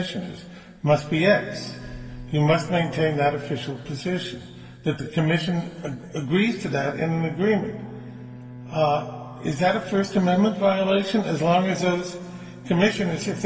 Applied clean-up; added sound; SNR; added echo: none; Bowed string instrument; 18 dB; reverberation time 2.0 s.